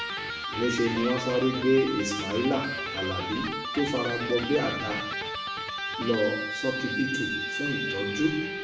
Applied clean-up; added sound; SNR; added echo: none; Electric guitar; 4 dB; reverberation time 0.7 s.